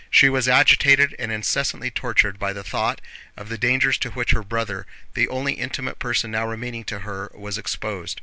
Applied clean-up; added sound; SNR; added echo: none; none; none; none.